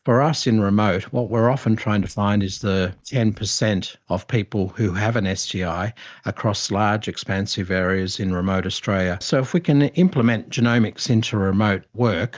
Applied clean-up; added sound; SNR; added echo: neural mask model DeepFilterNet 3.